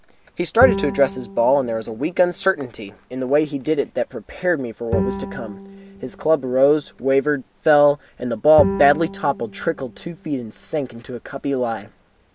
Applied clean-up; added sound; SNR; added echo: none; Bowed string instrument; 11 dB; none.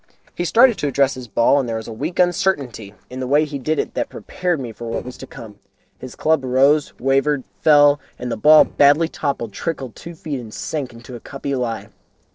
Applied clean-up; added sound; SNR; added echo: neural separator model SepFormer DNS4.